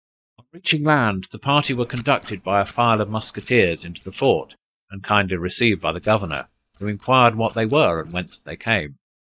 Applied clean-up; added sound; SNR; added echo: neural mask model DeepFilterNet 3.